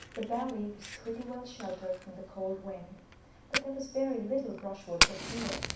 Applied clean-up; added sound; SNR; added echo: none; Fire; 0 dB; reverberation time 0.6 s.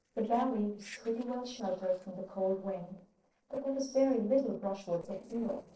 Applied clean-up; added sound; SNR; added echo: neural separator model SepFormer DNS4.